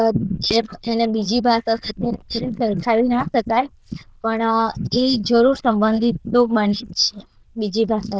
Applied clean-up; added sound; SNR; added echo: neural diffusion model UNIVERSE++.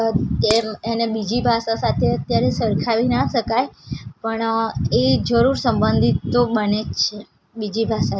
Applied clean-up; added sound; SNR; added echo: none; Dishes, pots, and pans; 12 dB; none.